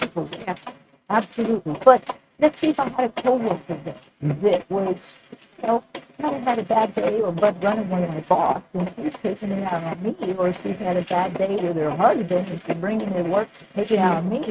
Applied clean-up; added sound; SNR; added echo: neural mask model RNNoise.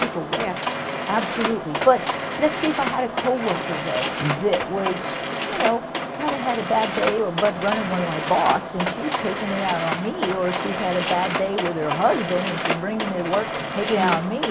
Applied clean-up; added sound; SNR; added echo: none; Mechanisms; 2 dB; none.